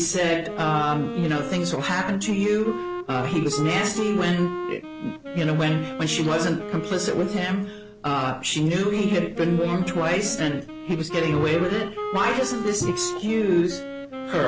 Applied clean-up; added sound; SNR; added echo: none; Wind instrument, woodwind instrument; 9 dB; none.